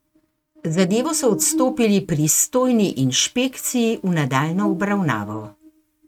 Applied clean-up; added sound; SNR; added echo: neural mask model RNNoise.